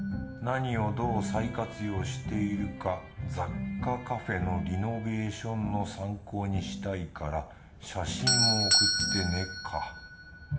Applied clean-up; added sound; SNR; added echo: none; Doorbell; 3 dB; reverberation time 0.7 s.